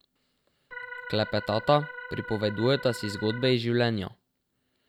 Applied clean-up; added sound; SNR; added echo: none; Organ; 11 dB; none.